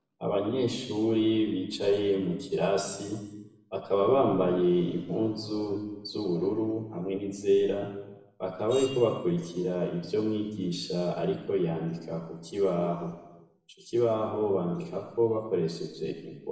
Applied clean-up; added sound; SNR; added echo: none; none; none; reverberation time 1.0 s.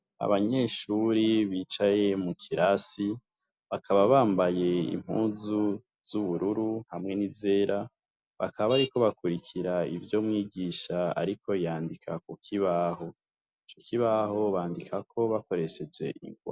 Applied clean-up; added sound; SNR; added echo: none; none; none; none.